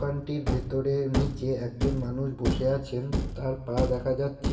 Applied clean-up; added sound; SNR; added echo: none; Thump, thud; 2 dB; reverberation time 1.0 s.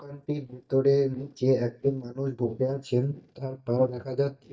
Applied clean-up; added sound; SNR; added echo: neural mask model DeepFilterNet 3.